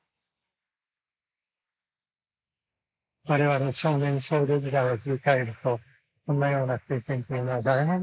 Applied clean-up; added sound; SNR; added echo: neural mask model Resemble Enhance denoiser.